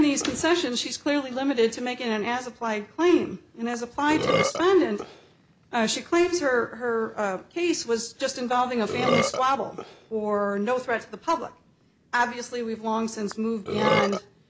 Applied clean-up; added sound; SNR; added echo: none; Burping, eructation; 8 dB; none.